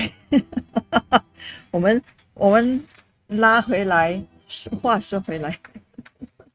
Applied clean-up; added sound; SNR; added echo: neural mask model RNNoise.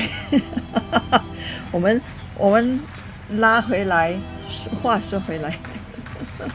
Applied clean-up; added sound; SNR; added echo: none; Organ; 15 dB; none.